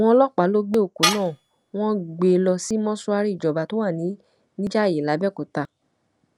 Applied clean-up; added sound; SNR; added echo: none; Tools; 9 dB; none.